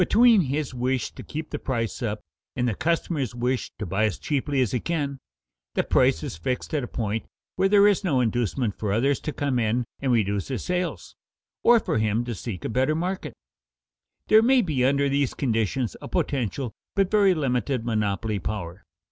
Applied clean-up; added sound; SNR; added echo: none; none; none; none.